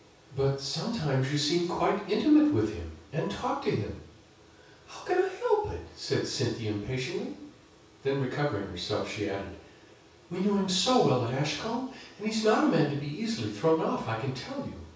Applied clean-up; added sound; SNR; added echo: none; none; none; reverberation time 0.6 s.